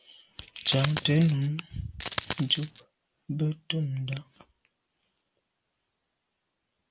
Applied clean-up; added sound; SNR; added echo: none; Coin (dropping); 7 dB; none.